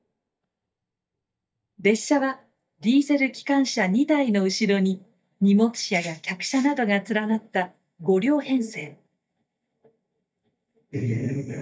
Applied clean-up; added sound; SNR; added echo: neural mask model DeepFilterNet 3.